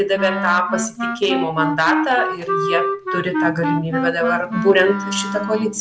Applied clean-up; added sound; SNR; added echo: none; Wind instrument, woodwind instrument; 3 dB; none.